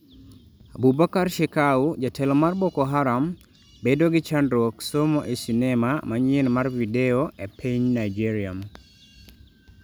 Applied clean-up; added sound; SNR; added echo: none; none; none; none.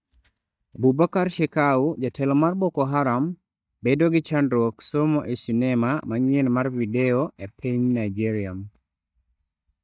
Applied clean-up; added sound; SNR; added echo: neural mask model DeepFilterNet 3.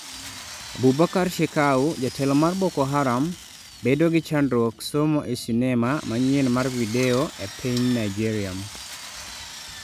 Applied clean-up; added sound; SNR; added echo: none; Drill; 16 dB; none.